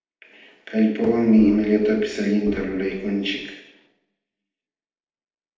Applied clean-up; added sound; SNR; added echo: neural separator model SepFormer DNS4.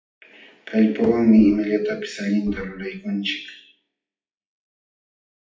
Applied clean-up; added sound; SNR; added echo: classical method WPE with log-MMSE.